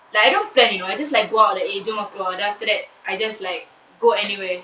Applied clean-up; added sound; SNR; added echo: none; none; none; none.